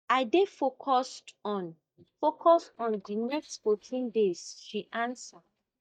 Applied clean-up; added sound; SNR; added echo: neural mask model DeepFilterNet 3.